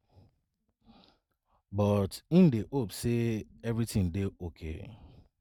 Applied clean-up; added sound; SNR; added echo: neural mask model RNNoise.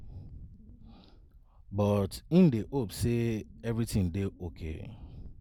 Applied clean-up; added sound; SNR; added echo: none; Wind; 18 dB; none.